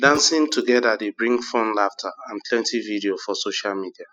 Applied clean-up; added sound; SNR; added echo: classical method spectral subtraction.